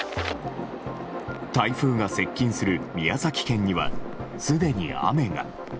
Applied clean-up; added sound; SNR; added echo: none; Clock; 13 dB; none.